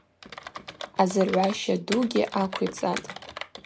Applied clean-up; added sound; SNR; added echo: none; Computer keyboard; 11 dB; none.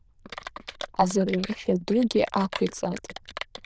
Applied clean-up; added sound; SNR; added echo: neural diffusion model UNIVERSE++.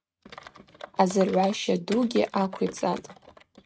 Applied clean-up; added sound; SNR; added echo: neural mask model RNNoise.